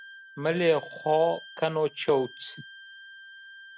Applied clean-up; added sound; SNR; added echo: none; Wind instrument, woodwind instrument; 18 dB; none.